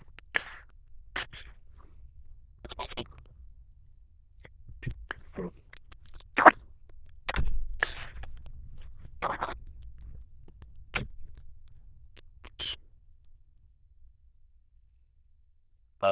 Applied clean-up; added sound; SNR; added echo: neural diffusion model UNIVERSE++.